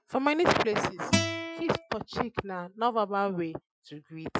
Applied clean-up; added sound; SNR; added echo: classical method Wiener filter.